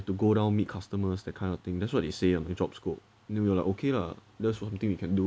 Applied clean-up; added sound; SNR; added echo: none; none; none; none.